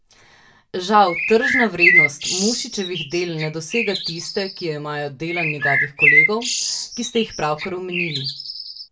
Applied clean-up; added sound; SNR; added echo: none; Bird; -2 dB; reverberation time 0.2 s.